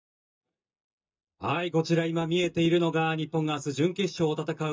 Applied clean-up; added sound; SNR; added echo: neural mask model DeepFilterNet 3.